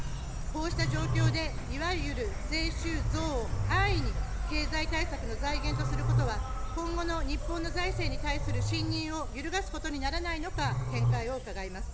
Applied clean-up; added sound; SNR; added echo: none; Growling + Insect; -4 dB; none.